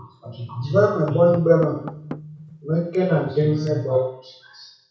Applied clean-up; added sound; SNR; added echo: none; Knock / Wood; 19 dB; reverberation time 0.6 s.